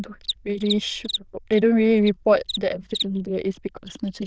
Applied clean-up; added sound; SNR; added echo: neural diffusion model UNIVERSE++.